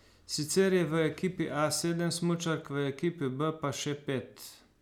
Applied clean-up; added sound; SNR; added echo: none; none; none; none.